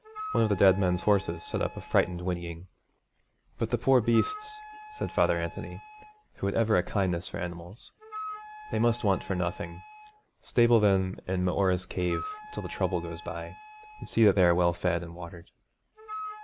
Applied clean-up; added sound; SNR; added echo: none; Wind instrument, woodwind instrument; 16 dB; none.